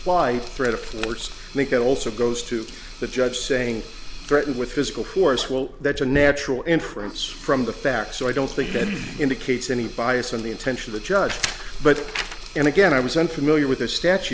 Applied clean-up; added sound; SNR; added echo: none; Sink (filling or washing); 18 dB; none.